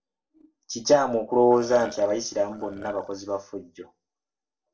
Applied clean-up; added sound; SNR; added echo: neural separator model SepFormer DNS4.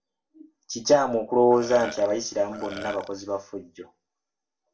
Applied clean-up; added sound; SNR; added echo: none; Burping, eructation; 13 dB; reverberation time 0.2 s.